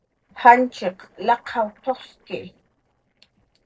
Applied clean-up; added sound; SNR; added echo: neural separator model SepFormer DNS4.